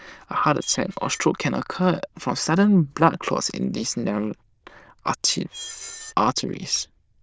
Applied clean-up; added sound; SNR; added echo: neural diffusion model UNIVERSE++.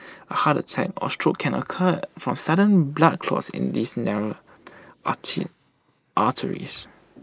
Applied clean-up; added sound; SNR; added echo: neural mask model Resemble Enhance denoiser.